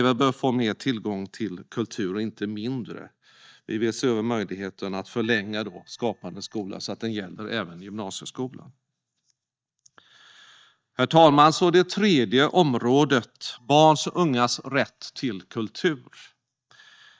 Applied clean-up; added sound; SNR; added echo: neural mask model DeepFilterNet 3.